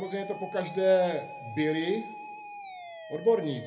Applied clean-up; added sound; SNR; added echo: none; Musical instrument; 13 dB; reverberation time 0.3 s.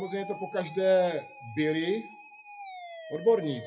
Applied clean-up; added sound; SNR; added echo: classical method WPE with log-MMSE.